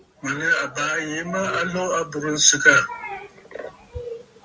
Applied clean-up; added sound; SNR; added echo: none; none; none; none.